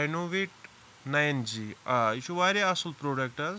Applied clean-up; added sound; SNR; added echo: none; none; none; none.